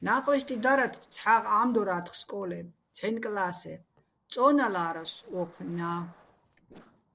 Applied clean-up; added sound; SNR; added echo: neural separator model SepFormer DNS4.